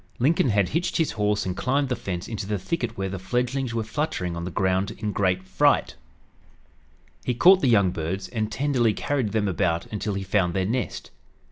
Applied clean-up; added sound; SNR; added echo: none; none; none; none.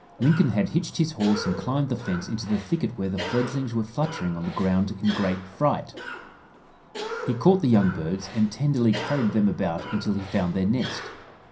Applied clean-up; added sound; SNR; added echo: none; Cough; 13 dB; reverberation time 0.3 s.